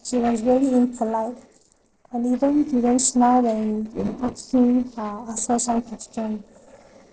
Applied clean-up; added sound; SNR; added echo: neural separator model SepFormer DNS4.